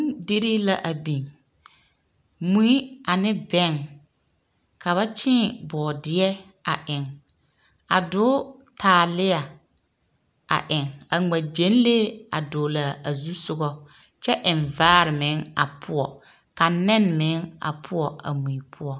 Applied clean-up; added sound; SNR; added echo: none; none; none; none.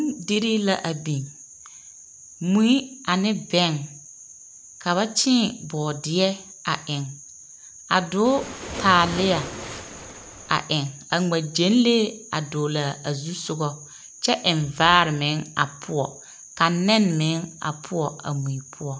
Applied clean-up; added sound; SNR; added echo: none; Waves, surf; 10 dB; none.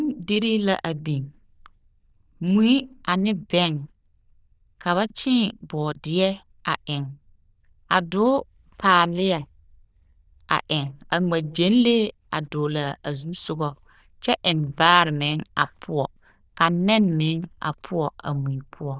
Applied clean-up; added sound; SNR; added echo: neural diffusion model UNIVERSE++.